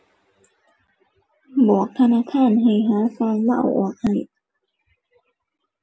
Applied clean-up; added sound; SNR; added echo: none; none; none; none.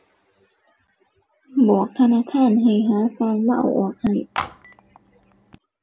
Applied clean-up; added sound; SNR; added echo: none; Telephone; 14 dB; none.